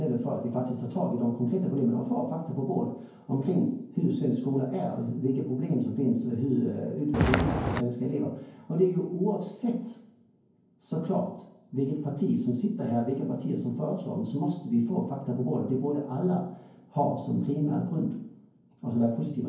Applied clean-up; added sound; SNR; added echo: none; Walk, footsteps; -3 dB; reverberation time 0.9 s.